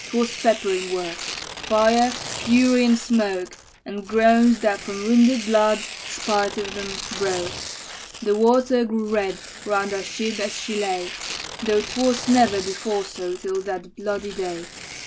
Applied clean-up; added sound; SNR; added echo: none; Tearing; 12 dB; none.